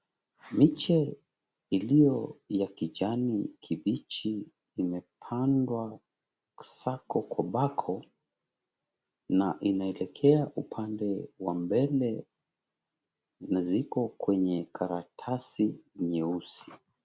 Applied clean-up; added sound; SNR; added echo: none; none; none; none.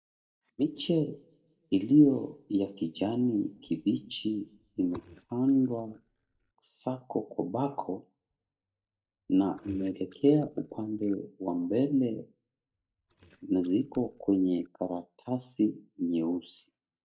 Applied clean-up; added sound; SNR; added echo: neural mask model DeepFilterNet 3.